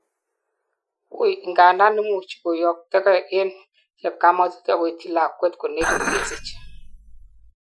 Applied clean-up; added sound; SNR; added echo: classical method Wiener filter.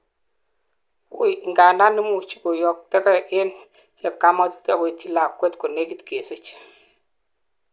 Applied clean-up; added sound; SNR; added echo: none; none; none; none.